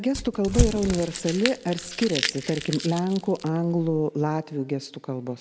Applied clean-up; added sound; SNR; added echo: none; Crumpling, crinkling / Crushing; 4 dB; none.